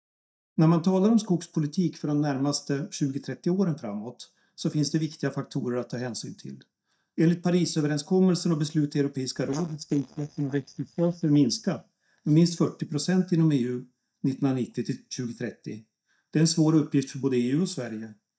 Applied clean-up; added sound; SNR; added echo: neural mask model DeepFilterNet 3.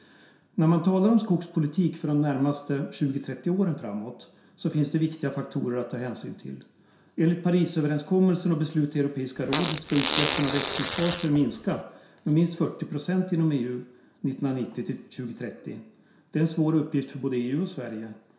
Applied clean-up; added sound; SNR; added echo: none; Fart; 1 dB; reverberation time 0.7 s.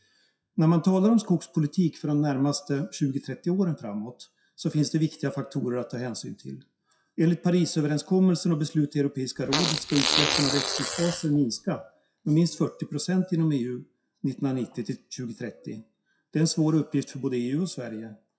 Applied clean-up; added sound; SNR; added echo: classical method WPE with log-MMSE.